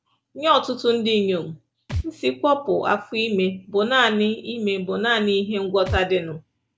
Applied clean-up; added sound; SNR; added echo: none; Thump, thud; 15 dB; none.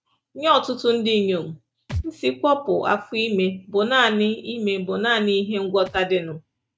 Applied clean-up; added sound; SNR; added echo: neural mask model RNNoise.